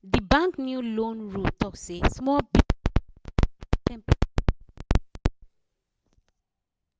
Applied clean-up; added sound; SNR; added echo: none; none; none; none.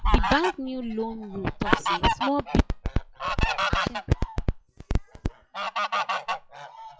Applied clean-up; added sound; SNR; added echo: classical method log-MMSE.